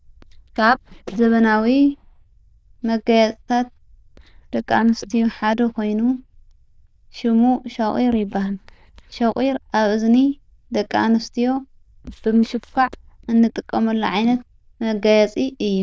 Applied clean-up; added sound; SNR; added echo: neural diffusion model UNIVERSE++.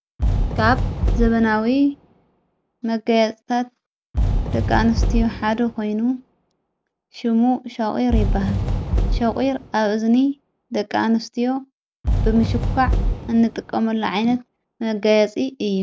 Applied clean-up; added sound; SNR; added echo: none; Fireworks; 3 dB; none.